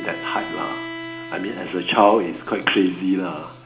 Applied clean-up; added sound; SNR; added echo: none; Bowed string instrument; 13 dB; reverberation time 0.4 s.